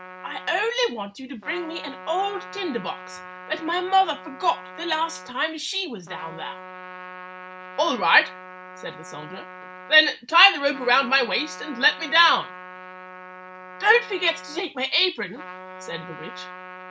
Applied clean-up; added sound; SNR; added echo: none; Trumpet; 15 dB; none.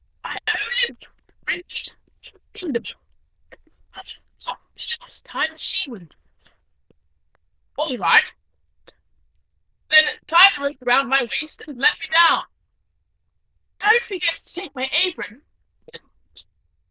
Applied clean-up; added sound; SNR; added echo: neural diffusion model UNIVERSE++.